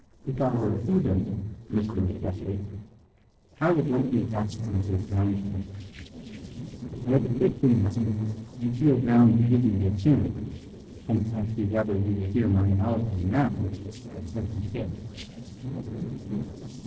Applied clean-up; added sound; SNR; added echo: neural separator model SepFormer DNS4.